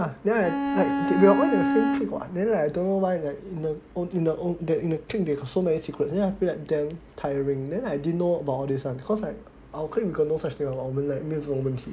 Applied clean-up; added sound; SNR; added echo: none; Bowed string instrument; -1 dB; none.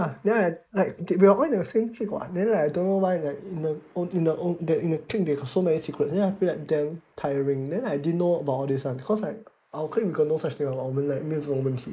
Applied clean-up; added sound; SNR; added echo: neural mask model Resemble Enhance denoiser.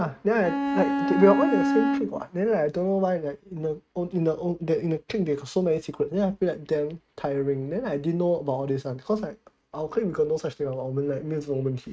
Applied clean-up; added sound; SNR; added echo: neural mask model RNNoise.